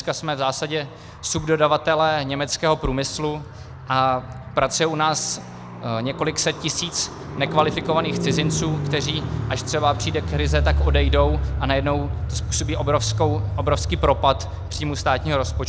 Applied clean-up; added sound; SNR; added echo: none; Car; 3 dB; none.